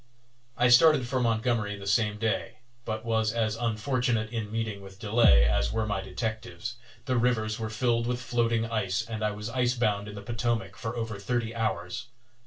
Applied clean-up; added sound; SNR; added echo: none; Bass drum; -2 dB; reverberation time 0.2 s.